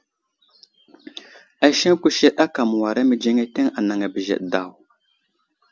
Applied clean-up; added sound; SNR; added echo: none; none; none; none.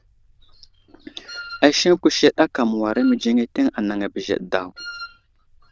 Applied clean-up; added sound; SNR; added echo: neural diffusion model UNIVERSE++.